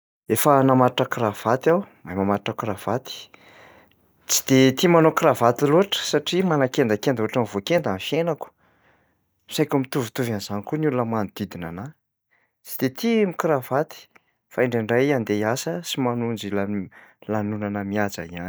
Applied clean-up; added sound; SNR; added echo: neural mask model DeepFilterNet 3.